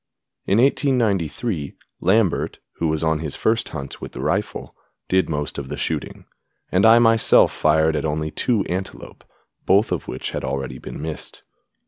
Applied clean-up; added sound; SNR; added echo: none; none; none; none.